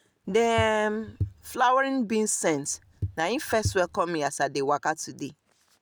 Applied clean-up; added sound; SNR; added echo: none; Walk, footsteps / Bird vocalization, bird call, bird song; 11 dB; none.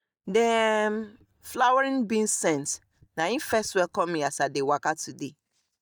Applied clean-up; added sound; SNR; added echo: neural mask model DeepFilterNet 3.